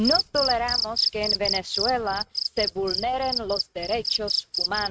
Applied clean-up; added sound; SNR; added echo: neural mask model RNNoise.